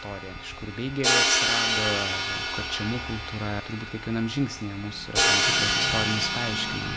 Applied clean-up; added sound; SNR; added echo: none; Crash cymbal; -4 dB; none.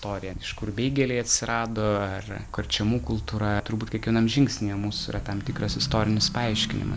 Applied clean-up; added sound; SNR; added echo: none; none; none; none.